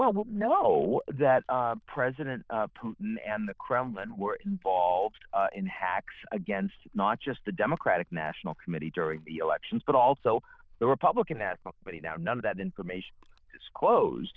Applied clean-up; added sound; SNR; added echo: neural diffusion model UNIVERSE++.